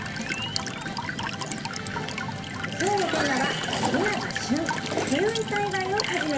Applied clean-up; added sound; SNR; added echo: none; Walk, footsteps / Stream / Trickle, dribble / Chirp, tweet; 2 dB; reverberation time 0.3 s.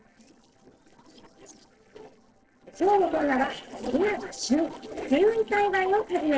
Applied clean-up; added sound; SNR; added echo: neural separator model SepFormer DNS4.